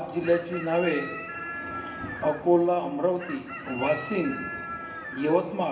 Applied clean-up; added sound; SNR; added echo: none; Chicken, rooster; 10 dB; reverberation time 1.9 s.